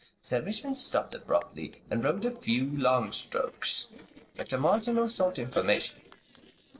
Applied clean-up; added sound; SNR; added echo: neural separator model SepFormer DNS4.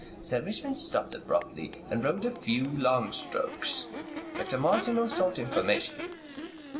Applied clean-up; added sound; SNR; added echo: none; Crowd / Race car, auto racing / Accelerating, revving, vroom; 9 dB; reverberation time 1.9 s.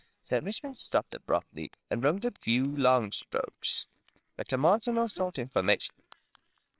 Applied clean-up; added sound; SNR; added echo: neural separator model SepFormer WHAMR!.